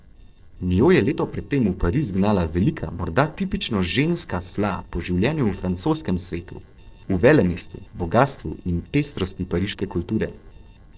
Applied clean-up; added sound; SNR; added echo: neural separator model SepFormer DNS4.